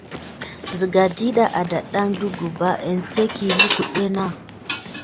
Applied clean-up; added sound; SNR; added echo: none; Run; 15 dB; none.